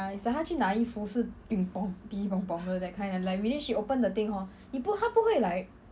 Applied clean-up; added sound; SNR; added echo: none; none; none; none.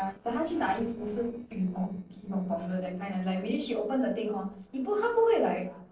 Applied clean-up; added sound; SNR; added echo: neural separator model SepFormer DNS4.